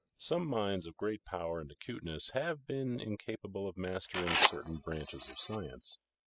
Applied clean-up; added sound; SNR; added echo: classical method spectral subtraction.